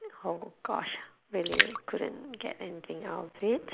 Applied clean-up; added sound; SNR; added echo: neural mask model Resemble Enhance denoiser.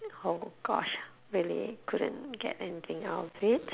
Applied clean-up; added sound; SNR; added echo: none; none; none; none.